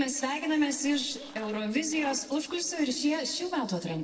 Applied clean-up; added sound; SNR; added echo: neural separator model SepFormer DNS4.